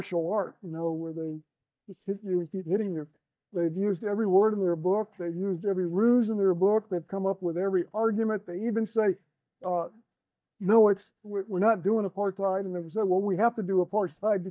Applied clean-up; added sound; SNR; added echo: neural mask model DeepFilterNet 3.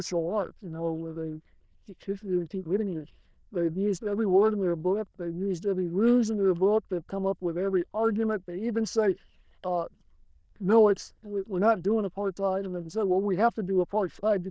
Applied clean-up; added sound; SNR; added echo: neural diffusion model UNIVERSE++.